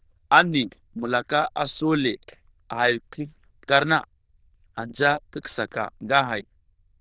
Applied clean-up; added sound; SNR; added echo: neural diffusion model UNIVERSE++.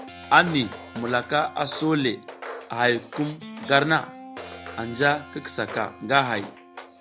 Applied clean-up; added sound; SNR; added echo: none; Guitar + Walk, footsteps; 14 dB; none.